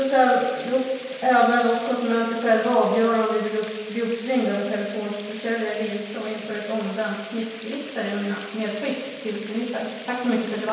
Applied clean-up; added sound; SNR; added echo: none; Water; 14 dB; reverberation time 1.2 s.